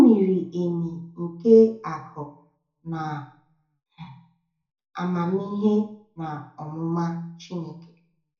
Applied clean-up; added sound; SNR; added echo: none; none; none; reverberation time 0.6 s.